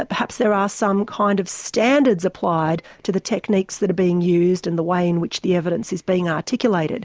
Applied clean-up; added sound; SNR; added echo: none; none; none; none.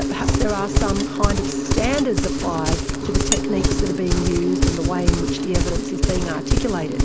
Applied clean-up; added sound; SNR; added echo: none; Insect + Livestock, farm animals, working animals; -4 dB; none.